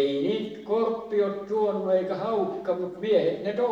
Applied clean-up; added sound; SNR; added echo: none; none; none; reverberation time 0.9 s.